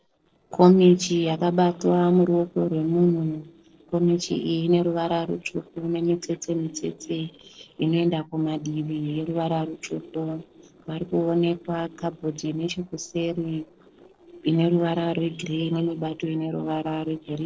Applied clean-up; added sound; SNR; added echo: neural separator model SepFormer DNS4.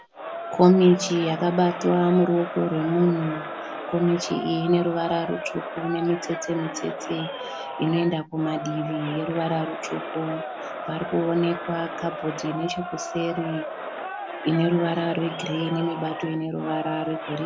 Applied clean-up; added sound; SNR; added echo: none; Crowd; 9 dB; none.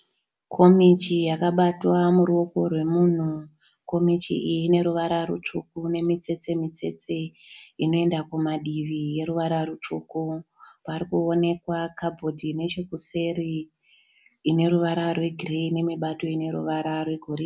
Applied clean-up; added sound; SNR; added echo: none; none; none; none.